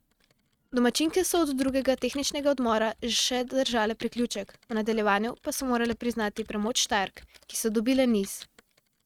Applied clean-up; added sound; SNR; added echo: neural mask model RNNoise.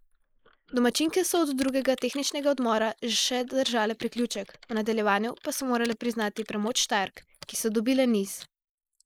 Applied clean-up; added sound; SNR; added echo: neural mask model Resemble Enhance denoiser.